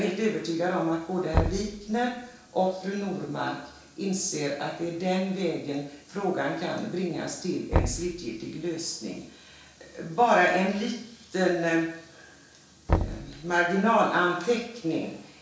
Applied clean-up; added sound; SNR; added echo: none; Knock; 5 dB; reverberation time 0.6 s.